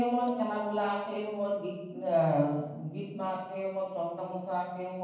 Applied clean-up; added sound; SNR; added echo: none; Ringtone; 14 dB; reverberation time 1.2 s.